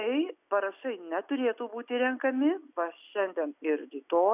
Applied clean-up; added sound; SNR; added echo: none; none; none; none.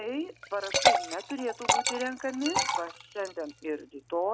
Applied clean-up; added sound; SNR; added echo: none; Liquid; -3 dB; none.